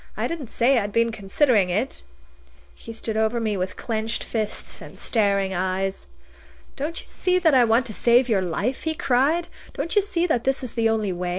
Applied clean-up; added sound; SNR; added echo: neural separator model SepFormer DNS4.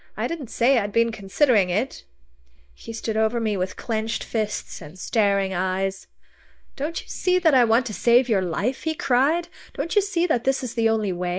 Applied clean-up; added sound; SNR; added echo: neural mask model DeepFilterNet 3.